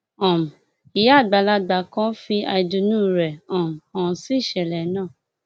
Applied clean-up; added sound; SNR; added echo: none; none; none; none.